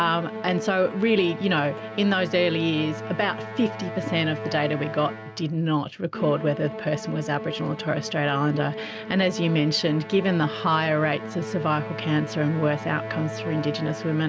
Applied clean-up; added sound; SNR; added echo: none; Musical instrument; 9 dB; none.